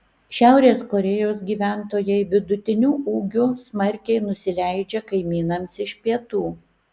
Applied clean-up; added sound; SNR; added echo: none; none; none; none.